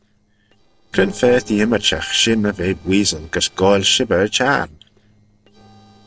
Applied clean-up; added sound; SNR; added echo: neural separator model SepFormer DNS4.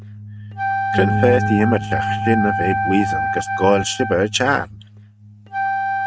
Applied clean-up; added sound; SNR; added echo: neural mask model RNNoise.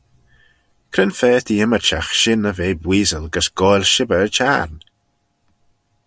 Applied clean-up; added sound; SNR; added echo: none; none; none; none.